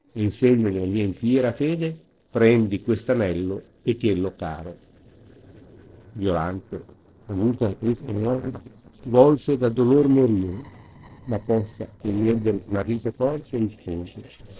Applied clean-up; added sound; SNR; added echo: neural separator model SepFormer DNS4.